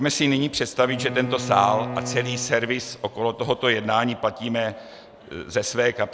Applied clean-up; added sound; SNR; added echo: none; Bowed string instrument; 10 dB; none.